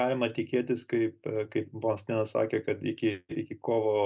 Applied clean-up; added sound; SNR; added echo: none; none; none; none.